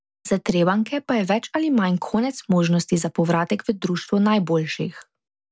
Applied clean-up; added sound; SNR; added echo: none; none; none; none.